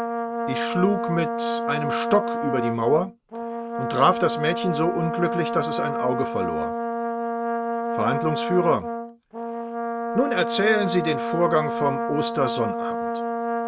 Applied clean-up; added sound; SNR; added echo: none; Brass instrument; 1 dB; none.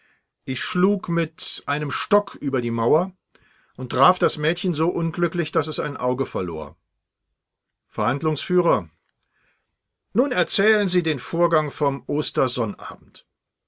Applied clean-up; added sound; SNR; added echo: none; none; none; none.